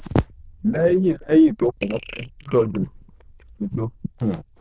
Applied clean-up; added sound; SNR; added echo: neural diffusion model UNIVERSE++.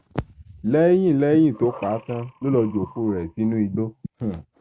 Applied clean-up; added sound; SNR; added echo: neural mask model RNNoise.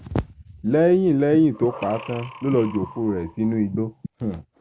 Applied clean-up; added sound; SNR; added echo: none; Breathing; 14 dB; none.